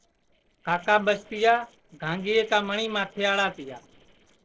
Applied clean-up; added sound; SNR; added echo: neural separator model SepFormer DNS4.